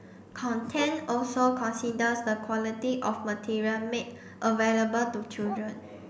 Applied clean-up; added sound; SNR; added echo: none; Bark + Whoosh, swoosh, swish; 19 dB; none.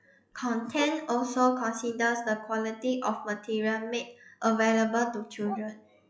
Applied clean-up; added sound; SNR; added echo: classical method log-MMSE.